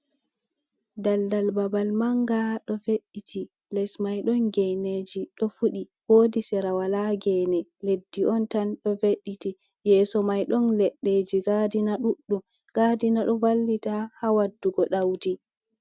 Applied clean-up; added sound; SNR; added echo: none; none; none; none.